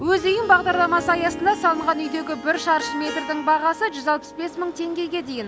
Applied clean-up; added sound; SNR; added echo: none; Harp; 12 dB; none.